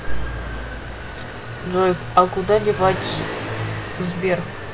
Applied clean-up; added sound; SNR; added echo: none; Motorcycle; 8 dB; none.